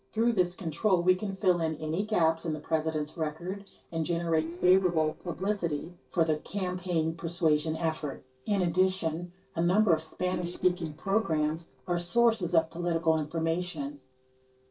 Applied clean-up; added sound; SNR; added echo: neural separator model SepFormer DNS4.